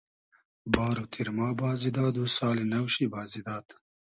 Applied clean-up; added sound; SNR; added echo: none; Hammer; 9 dB; none.